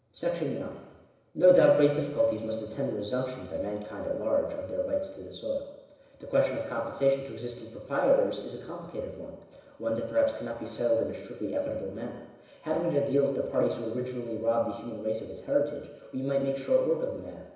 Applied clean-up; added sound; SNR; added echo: none; none; none; reverberation time 1.0 s.